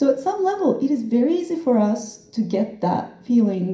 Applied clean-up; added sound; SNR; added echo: none; none; none; reverberation time 0.5 s.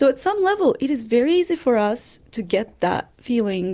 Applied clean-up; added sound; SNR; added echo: none; none; none; none.